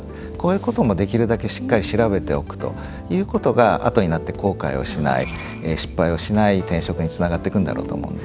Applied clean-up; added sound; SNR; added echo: none; Bell; 19 dB; none.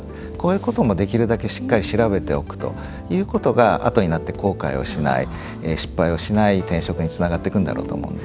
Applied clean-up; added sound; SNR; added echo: none; none; none; none.